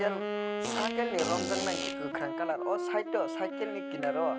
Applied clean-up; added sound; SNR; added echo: none; Wind instrument, woodwind instrument + Fart; 1 dB; none.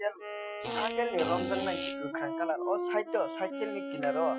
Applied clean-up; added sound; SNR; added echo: classical method Wiener filter.